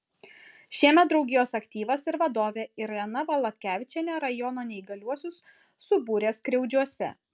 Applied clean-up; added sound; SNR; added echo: none; none; none; none.